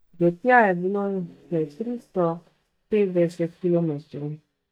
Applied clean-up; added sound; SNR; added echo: neural mask model DeepFilterNet 3.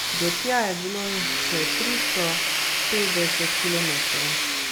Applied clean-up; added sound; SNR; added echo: none; Tools; -5 dB; none.